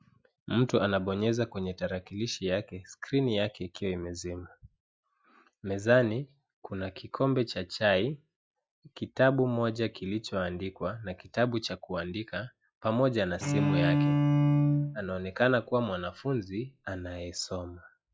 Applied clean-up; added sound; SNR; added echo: classical method log-MMSE.